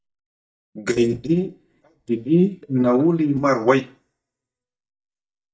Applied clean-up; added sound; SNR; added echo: neural mask model DeepFilterNet 3.